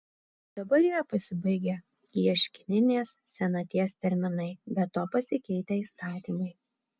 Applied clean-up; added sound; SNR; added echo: none; none; none; none.